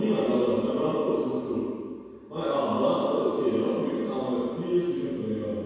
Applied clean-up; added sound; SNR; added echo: none; none; none; reverberation time 2.0 s.